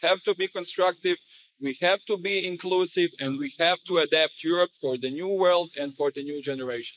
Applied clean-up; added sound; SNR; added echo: neural mask model Resemble Enhance denoiser.